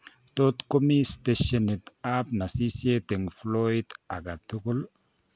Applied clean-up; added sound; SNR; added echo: none; none; none; none.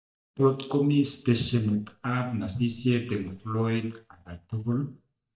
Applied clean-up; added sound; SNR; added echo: neural mask model DeepFilterNet 3.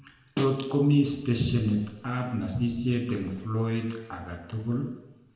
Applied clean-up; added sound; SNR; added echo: none; Snare drum; 14 dB; reverberation time 1.0 s.